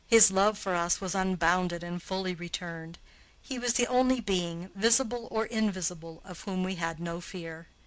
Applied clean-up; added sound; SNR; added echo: none; none; none; none.